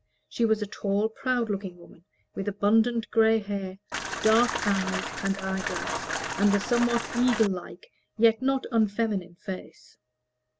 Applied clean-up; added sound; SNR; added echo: none; Rain; 5 dB; none.